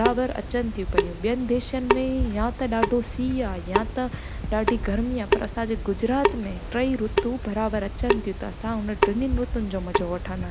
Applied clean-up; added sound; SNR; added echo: none; Drip / Sink (filling or washing) / Water tap, faucet; 1 dB; none.